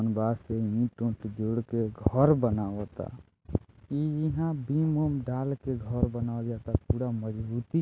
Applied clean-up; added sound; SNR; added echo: none; none; none; none.